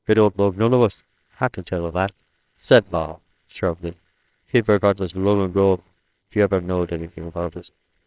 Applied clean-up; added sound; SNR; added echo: neural separator model SepFormer WHAMR!.